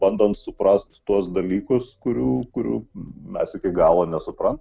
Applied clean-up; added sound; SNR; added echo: none; none; none; none.